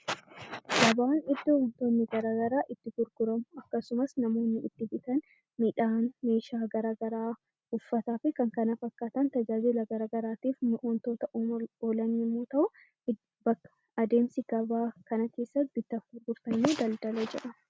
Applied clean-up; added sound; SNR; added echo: none; none; none; none.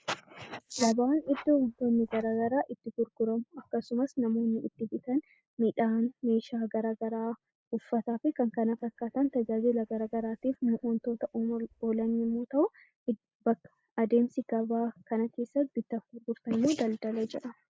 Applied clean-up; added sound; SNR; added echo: neural mask model Resemble Enhance denoiser.